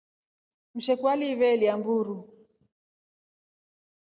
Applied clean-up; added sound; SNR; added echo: none; none; none; none.